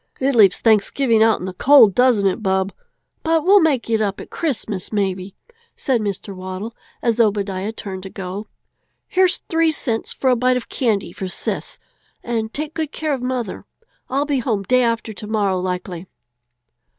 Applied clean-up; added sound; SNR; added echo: none; none; none; none.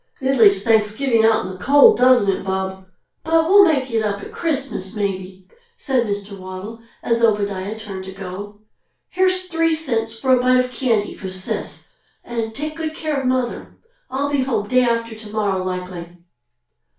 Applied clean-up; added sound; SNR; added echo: none; none; none; reverberation time 0.3 s.